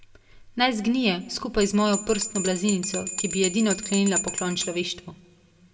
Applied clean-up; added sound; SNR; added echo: none; Bell; 7 dB; reverberation time 0.4 s.